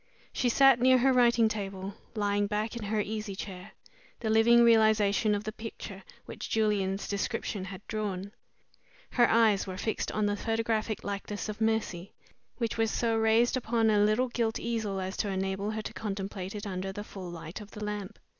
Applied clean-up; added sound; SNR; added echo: none; none; none; none.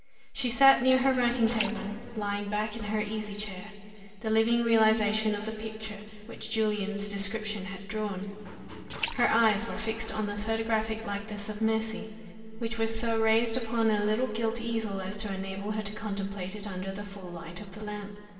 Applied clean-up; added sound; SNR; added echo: none; Liquid; 11 dB; reverberation time 2.8 s.